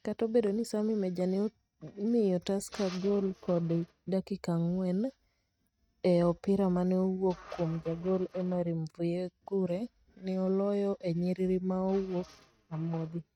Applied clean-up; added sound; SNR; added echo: neural mask model RNNoise.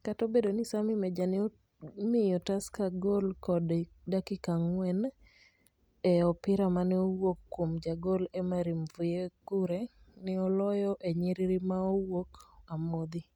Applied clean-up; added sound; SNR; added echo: none; none; none; none.